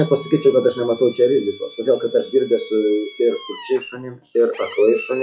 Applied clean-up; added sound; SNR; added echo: classical method log-MMSE.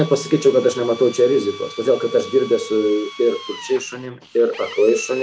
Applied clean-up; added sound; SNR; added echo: none; Drill; 17 dB; none.